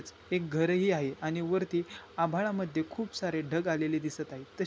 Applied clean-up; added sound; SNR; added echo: none; none; none; none.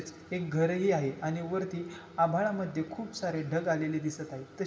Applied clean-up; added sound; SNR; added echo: none; none; none; reverberation time 2.3 s.